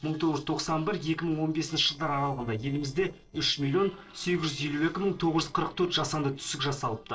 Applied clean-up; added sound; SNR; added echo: neural separator model SepFormer DNS4.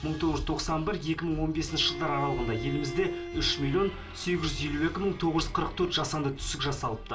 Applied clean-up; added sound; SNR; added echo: none; Bowed string instrument; 12 dB; reverberation time 0.2 s.